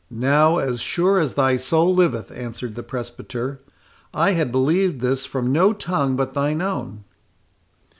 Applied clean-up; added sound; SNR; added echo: none; none; none; none.